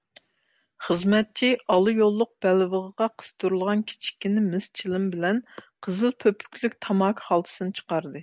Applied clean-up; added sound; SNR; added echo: none; none; none; none.